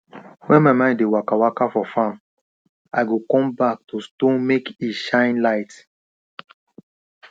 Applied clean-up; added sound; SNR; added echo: none; none; none; none.